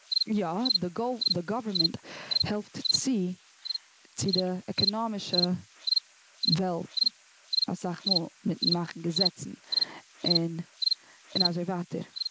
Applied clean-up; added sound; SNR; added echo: none; Cricket; -1 dB; none.